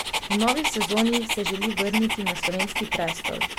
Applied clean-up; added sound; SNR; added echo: none; Dog; 1 dB; none.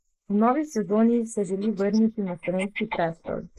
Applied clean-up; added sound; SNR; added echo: neural mask model Resemble Enhance denoiser.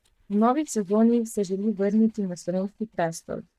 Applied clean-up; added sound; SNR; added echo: neural mask model DeepFilterNet 3.